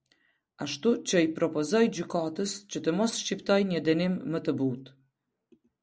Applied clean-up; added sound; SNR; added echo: none; none; none; none.